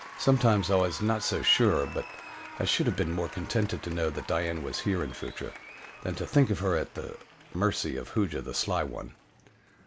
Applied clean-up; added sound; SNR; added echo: none; Applause; 17 dB; none.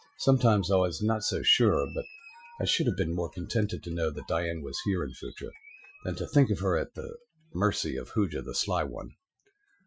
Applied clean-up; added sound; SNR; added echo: classical method Wiener filter.